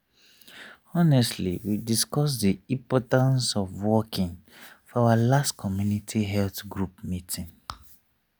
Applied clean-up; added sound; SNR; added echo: none; none; none; none.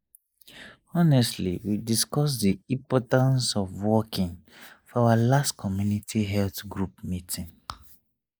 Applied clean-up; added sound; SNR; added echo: neural mask model Resemble Enhance denoiser.